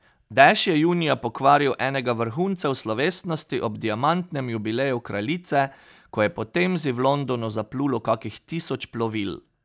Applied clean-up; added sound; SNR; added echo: none; none; none; none.